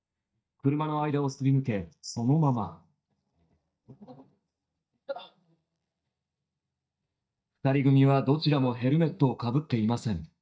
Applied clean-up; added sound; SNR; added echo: neural mask model DeepFilterNet 3.